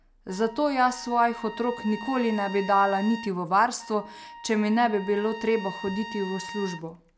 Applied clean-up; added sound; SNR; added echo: none; Trumpet; 14 dB; none.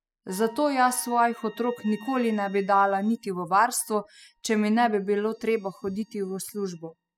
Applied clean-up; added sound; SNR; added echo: classical method spectral subtraction.